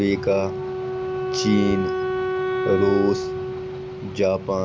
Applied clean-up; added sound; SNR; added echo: none; Wind instrument, woodwind instrument; 3 dB; none.